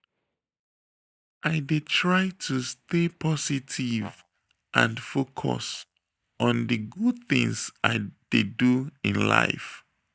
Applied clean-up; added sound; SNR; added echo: neural mask model DeepFilterNet 3.